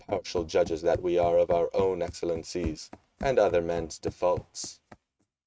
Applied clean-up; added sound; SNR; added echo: neural mask model RNNoise.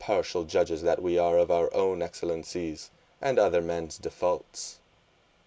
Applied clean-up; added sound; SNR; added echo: none; none; none; none.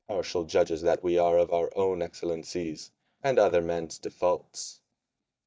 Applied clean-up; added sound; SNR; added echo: neural mask model DeepFilterNet 3.